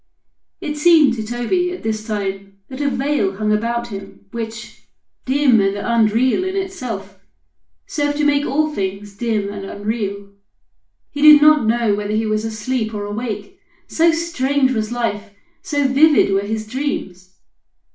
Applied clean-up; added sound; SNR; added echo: none; none; none; reverberation time 0.4 s.